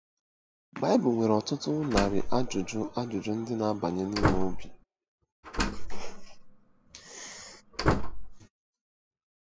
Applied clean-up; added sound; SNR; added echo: none; Slam; -2 dB; none.